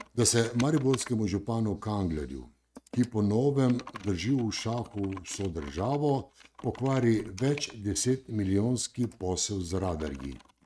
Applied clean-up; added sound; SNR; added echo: neural mask model RNNoise.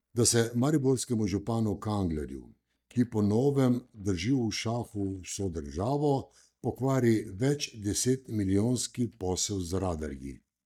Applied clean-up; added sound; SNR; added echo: neural mask model DeepFilterNet 3.